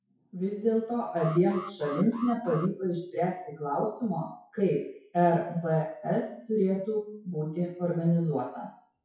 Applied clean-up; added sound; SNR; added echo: classical method WPE with log-MMSE.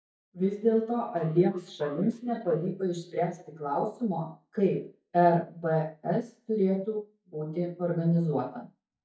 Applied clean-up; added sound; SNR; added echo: neural mask model DeepFilterNet 3.